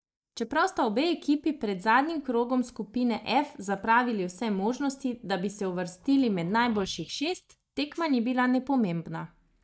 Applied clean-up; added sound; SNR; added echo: neural mask model DeepFilterNet 3.